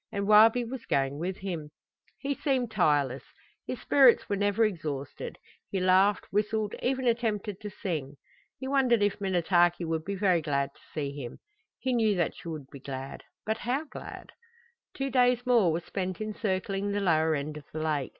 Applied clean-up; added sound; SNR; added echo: none; none; none; none.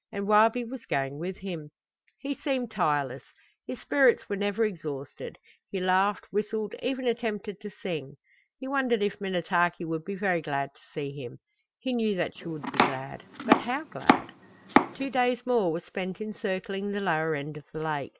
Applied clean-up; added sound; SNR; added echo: none; Domestic sounds, home sounds; -2 dB; none.